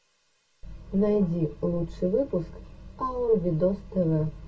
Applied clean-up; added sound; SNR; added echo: none; none; none; reverberation time 0.2 s.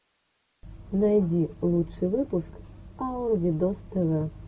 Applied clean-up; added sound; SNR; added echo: none; none; none; none.